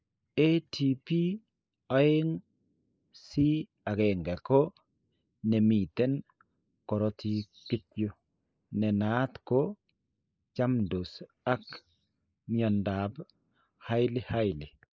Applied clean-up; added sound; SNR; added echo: neural mask model Resemble Enhance denoiser.